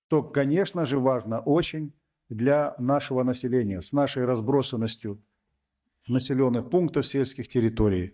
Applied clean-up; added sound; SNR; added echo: neural mask model DeepFilterNet 3.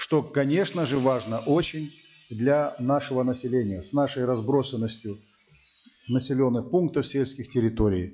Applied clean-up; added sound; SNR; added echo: classical method log-MMSE.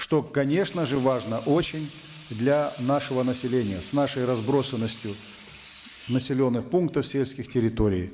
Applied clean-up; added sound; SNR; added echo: none; Sink (filling or washing) / Water tap, faucet; 15 dB; none.